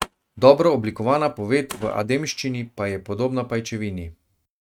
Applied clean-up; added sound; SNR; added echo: neural mask model RNNoise.